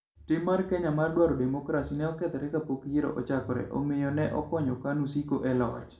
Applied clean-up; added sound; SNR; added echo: none; none; none; reverberation time 0.4 s.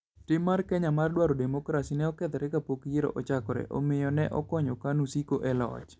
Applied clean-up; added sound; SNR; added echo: none; none; none; none.